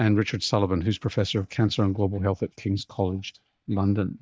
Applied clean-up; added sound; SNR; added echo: neural mask model DeepFilterNet 3.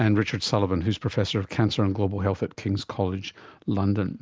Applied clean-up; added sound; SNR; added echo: none; none; none; none.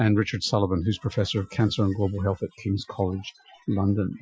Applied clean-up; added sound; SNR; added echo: classical method Wiener filter.